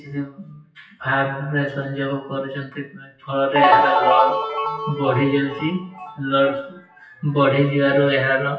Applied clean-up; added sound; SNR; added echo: classical method WPE with log-MMSE.